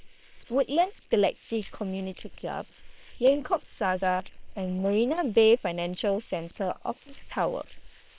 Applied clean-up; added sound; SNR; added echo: neural separator model SepFormer WHAM!.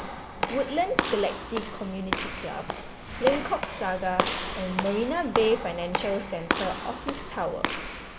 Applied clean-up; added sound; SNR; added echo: none; Walk, footsteps / Slam; 3 dB; none.